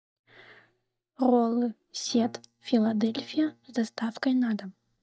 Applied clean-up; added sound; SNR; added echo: neural mask model DeepFilterNet 3.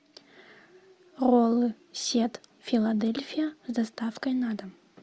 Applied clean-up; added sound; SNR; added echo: none; none; none; none.